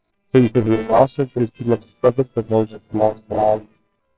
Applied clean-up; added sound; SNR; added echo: neural separator model SepFormer WHAMR!.